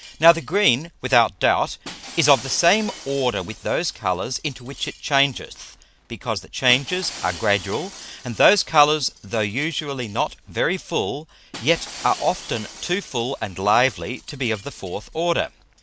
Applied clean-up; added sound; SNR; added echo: none; Shatter; 19 dB; none.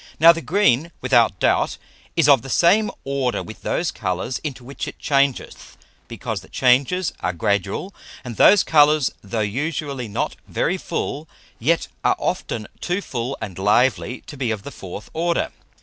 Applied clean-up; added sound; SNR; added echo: none; none; none; none.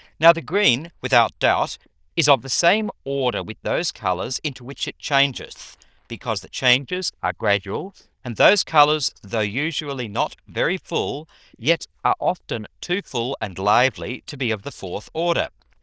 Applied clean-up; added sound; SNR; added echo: neural diffusion model UNIVERSE++.